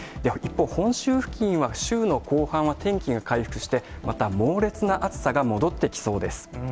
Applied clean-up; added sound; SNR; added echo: none; none; none; none.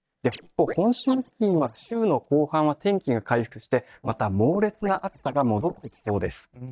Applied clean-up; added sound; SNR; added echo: neural mask model DeepFilterNet 3.